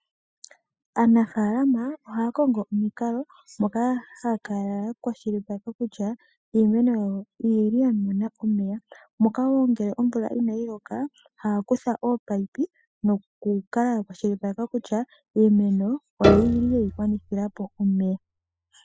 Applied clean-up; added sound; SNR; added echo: classical method spectral subtraction.